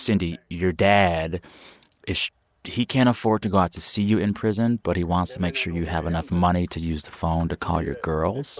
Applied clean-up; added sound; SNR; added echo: none; none; none; none.